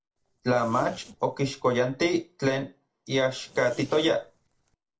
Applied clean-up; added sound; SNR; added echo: neural separator model SepFormer DNS4.